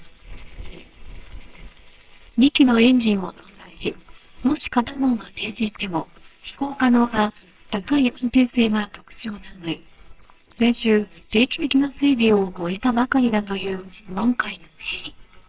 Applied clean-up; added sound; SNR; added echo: neural separator model SepFormer WHAMR!.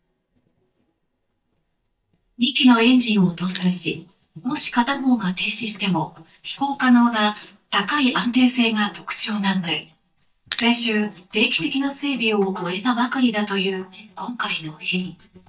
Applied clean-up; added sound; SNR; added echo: neural mask model DeepFilterNet 3.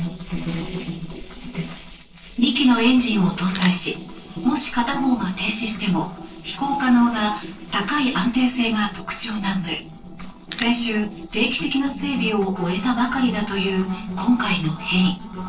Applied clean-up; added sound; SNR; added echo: neural separator model SepFormer DNS4.